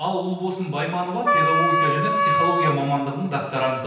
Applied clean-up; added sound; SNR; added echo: none; Wind instrument, woodwind instrument; -4 dB; reverberation time 0.9 s.